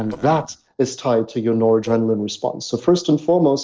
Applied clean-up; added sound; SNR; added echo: neural separator model SepFormer DNS4.